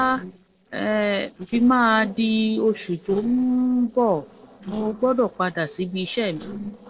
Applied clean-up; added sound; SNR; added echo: neural separator model SepFormer DNS4.